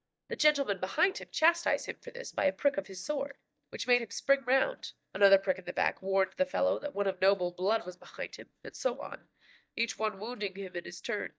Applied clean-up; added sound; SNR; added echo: neural mask model DeepFilterNet 3.